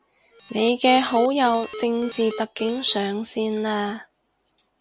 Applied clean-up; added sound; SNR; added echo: none; Alarm; 12 dB; none.